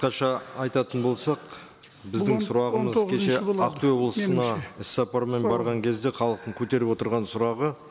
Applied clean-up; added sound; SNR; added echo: none; none; none; none.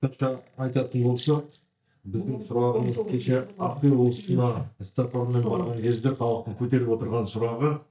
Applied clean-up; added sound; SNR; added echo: neural mask model DeepFilterNet 3.